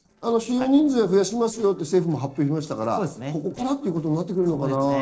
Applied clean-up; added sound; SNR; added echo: neural separator model SepFormer DNS4.